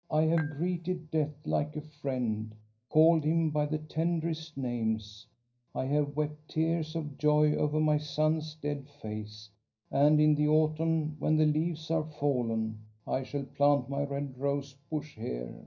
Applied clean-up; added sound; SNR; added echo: none; Dishes, pots, and pans / Chink, clink; 17 dB; reverberation time 0.4 s.